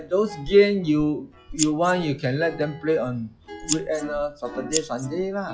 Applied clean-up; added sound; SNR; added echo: classical method log-MMSE.